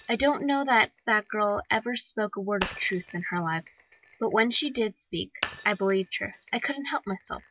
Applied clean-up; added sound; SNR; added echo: none; Shatter; 14 dB; none.